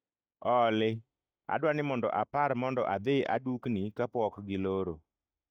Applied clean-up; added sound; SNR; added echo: neural mask model DeepFilterNet 3.